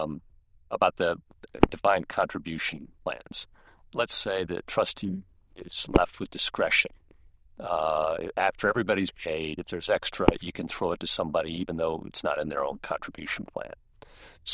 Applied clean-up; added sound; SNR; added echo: neural diffusion model UNIVERSE++.